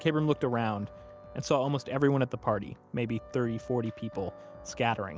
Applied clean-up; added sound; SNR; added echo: none; Wind instrument, woodwind instrument; 20 dB; none.